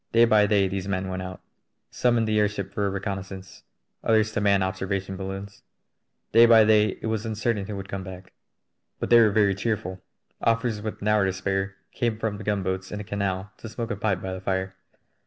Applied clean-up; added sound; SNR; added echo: none; none; none; none.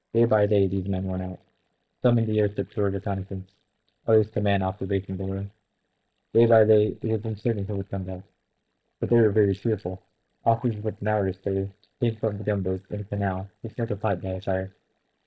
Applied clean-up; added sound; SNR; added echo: neural mask model DeepFilterNet 3.